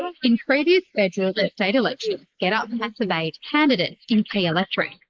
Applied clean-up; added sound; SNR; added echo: neural mask model Resemble Enhance denoiser.